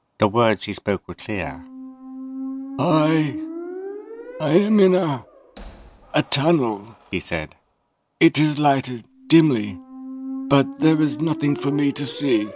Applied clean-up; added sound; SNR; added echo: none; Squeak; 13 dB; none.